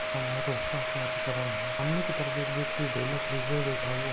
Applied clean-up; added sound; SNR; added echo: none; Domestic sounds, home sounds; -2 dB; none.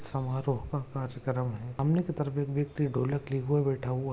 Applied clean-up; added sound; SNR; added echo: none; none; none; none.